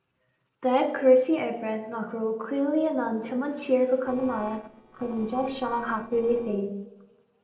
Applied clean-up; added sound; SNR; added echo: neural separator model SepFormer DNS4.